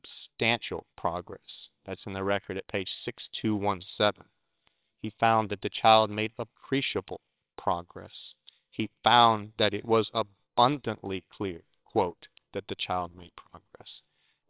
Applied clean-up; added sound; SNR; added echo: neural separator model SepFormer WHAMR!.